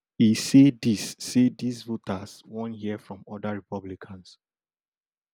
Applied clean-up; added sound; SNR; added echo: none; none; none; none.